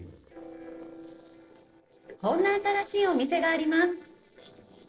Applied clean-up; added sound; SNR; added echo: neural separator model SepFormer DNS4.